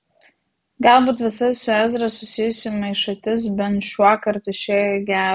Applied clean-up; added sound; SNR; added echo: none; none; none; none.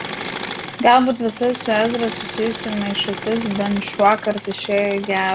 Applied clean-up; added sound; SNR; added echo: none; Engine / Mechanisms; 11 dB; none.